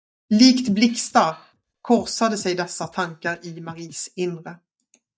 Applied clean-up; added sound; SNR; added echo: neural mask model DeepFilterNet 3.